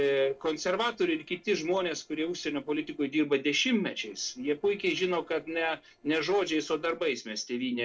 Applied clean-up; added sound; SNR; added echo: neural separator model SepFormer DNS4.